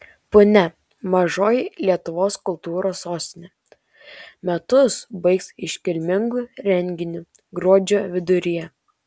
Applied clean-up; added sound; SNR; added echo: none; none; none; none.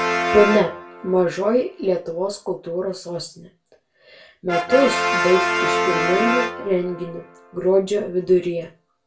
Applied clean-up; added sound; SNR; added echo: none; Brass instrument; 4 dB; reverberation time 0.2 s.